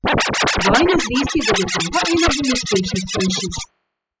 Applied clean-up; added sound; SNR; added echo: classical method spectral subtraction.